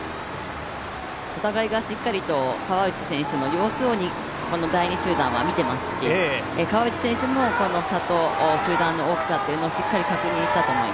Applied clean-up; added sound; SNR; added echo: none; none; none; none.